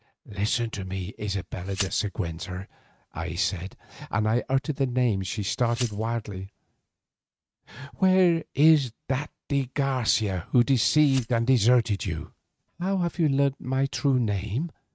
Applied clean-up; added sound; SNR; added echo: neural mask model RNNoise.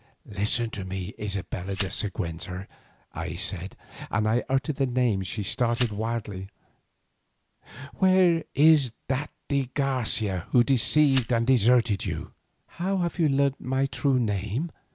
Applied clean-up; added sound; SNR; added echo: none; Glass; 14 dB; none.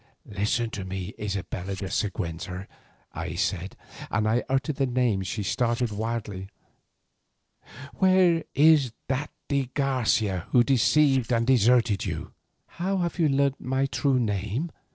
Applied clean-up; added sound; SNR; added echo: neural separator model SepFormer DNS4.